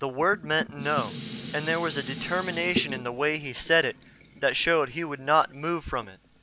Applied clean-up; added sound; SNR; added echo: none; Dishes, pots, and pans; 12 dB; none.